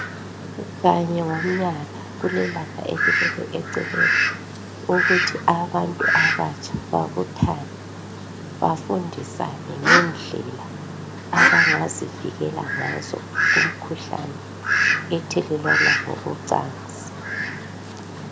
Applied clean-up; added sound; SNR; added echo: none; Fowl; -2 dB; none.